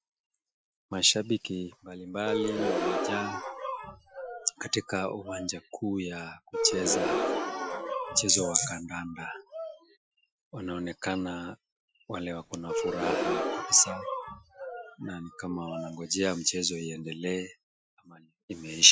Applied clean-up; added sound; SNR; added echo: classical method Wiener filter.